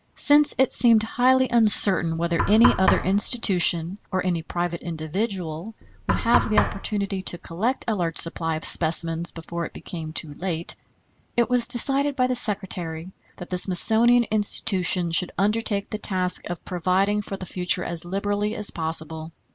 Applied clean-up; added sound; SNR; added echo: none; Knock; 6 dB; none.